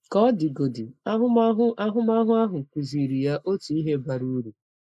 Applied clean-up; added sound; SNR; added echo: neural mask model Resemble Enhance denoiser.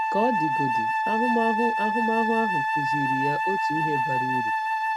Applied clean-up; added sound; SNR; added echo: none; Wind instrument, woodwind instrument; -4 dB; none.